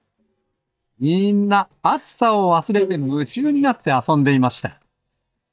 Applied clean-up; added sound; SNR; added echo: neural mask model DeepFilterNet 3.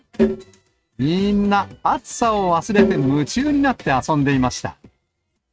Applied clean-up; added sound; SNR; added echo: neural mask model RNNoise.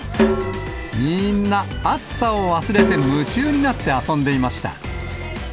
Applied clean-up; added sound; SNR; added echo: none; Snare drum; 5 dB; none.